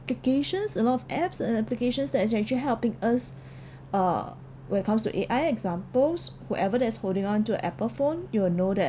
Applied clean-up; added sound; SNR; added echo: none; none; none; none.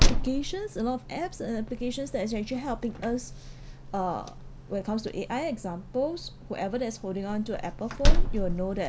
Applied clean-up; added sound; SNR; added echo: none; Slam; -4 dB; none.